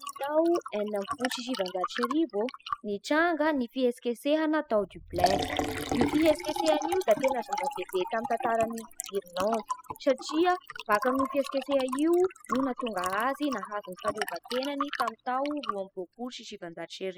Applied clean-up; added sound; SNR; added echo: classical method spectral subtraction.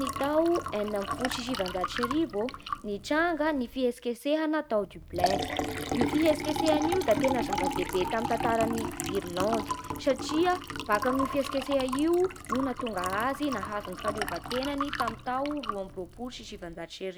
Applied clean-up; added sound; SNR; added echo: none; Liquid; 5 dB; none.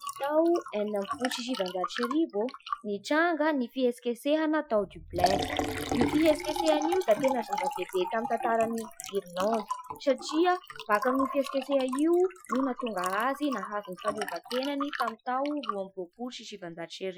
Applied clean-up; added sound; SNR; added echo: classical method Wiener filter.